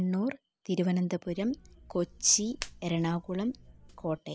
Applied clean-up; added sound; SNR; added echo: none; Hands; 18 dB; none.